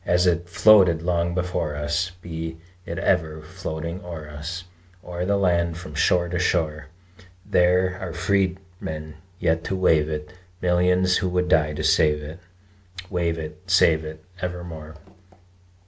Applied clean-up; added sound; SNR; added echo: none; none; none; none.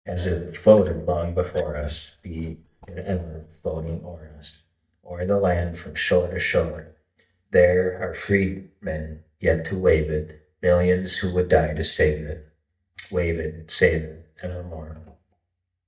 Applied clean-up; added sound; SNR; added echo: neural mask model DeepFilterNet 3.